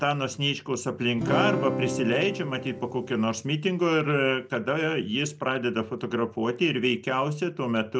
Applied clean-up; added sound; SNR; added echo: none; Acoustic guitar / Strum; 4 dB; none.